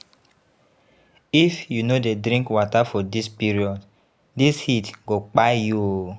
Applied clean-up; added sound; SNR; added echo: none; none; none; none.